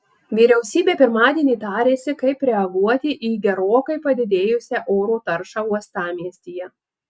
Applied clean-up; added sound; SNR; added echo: none; none; none; none.